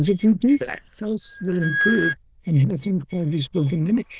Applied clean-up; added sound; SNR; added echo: neural diffusion model UNIVERSE++.